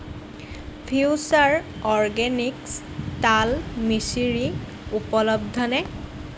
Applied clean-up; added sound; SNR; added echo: none; Drum kit + Cheering / Fireworks; 17 dB; none.